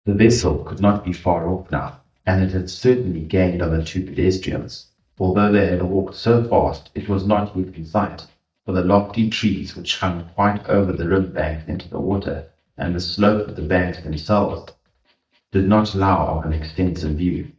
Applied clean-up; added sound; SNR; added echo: neural mask model DeepFilterNet 3.